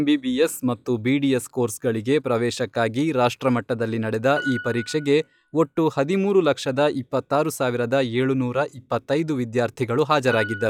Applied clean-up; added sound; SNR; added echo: classical method log-MMSE.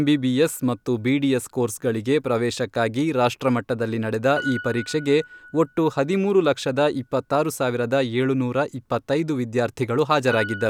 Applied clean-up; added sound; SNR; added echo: none; Piano; 19 dB; none.